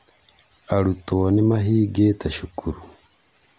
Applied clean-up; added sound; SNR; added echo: none; none; none; none.